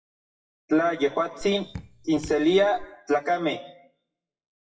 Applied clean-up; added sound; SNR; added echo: classical method WPE with log-MMSE.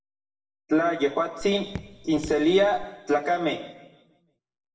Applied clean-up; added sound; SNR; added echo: none; Raindrop / Drip; 15 dB; reverberation time 1.0 s.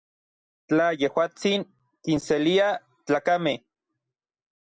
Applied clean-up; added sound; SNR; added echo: none; none; none; none.